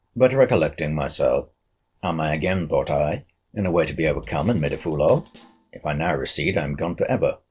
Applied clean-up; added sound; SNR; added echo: neural separator model SepFormer DNS4.